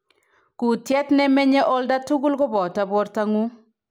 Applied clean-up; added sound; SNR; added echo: none; none; none; none.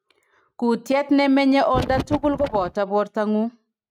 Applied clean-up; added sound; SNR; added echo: neural mask model RNNoise.